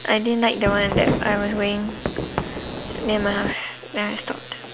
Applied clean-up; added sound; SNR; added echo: none; Fireworks; 3 dB; none.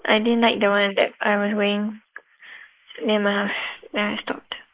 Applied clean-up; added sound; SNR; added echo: neural mask model Resemble Enhance denoiser.